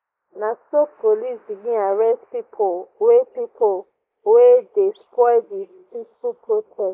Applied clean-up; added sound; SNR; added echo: neural mask model Resemble Enhance denoiser.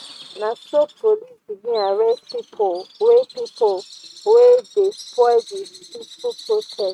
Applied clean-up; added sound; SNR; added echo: neural mask model RNNoise.